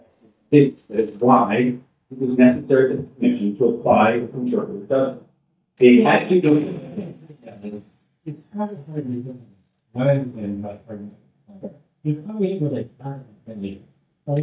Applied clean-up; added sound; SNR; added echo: neural mask model DeepFilterNet 3.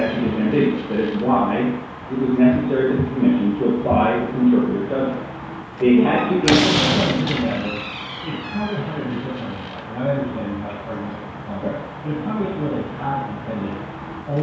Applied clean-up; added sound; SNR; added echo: none; Slam; 8 dB; reverberation time 0.6 s.